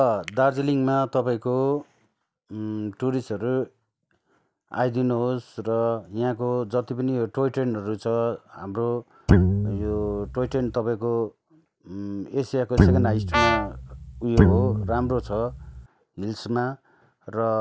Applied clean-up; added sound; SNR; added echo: none; Brass instrument + Guitar; -4 dB; none.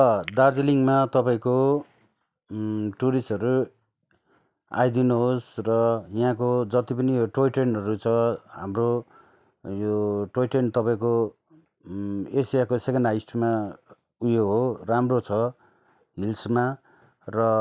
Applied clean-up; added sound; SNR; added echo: none; none; none; none.